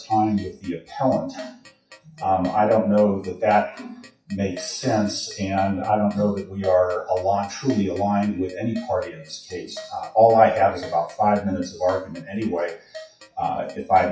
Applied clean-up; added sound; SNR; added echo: classical method WPE with log-MMSE.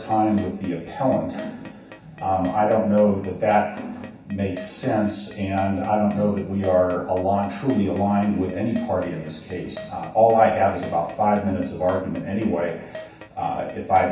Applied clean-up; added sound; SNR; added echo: none; Keyboard (musical); 19 dB; reverberation time 0.7 s.